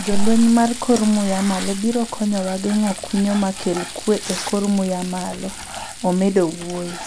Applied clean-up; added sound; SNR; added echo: none; Tearing + Frying (food); 12 dB; none.